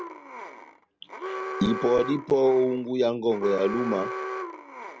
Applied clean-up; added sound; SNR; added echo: none; Alarm; 9 dB; none.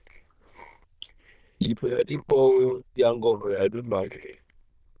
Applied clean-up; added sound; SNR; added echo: neural diffusion model UNIVERSE++.